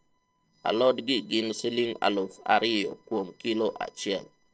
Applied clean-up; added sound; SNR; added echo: neural separator model SepFormer DNS4.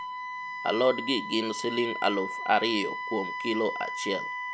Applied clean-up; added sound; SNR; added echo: none; Wind instrument, woodwind instrument; 6 dB; none.